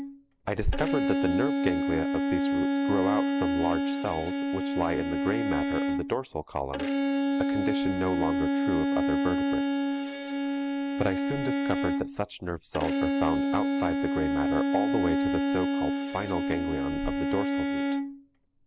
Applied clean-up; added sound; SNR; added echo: none; Bowed string instrument; -5 dB; none.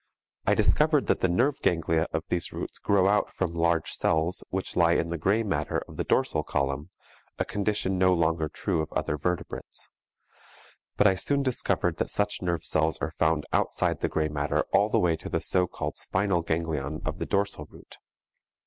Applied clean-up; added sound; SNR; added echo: none; none; none; none.